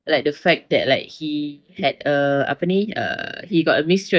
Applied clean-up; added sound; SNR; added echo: neural mask model DeepFilterNet 3.